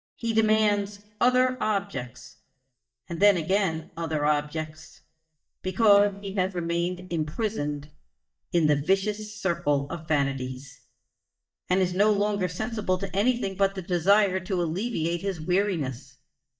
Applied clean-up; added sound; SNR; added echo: neural mask model DeepFilterNet 3.